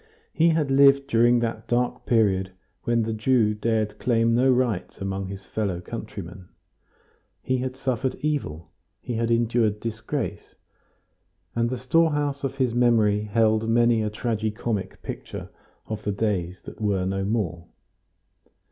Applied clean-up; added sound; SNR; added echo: none; none; none; none.